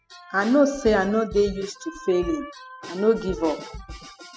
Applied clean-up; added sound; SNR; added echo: classical method spectral subtraction.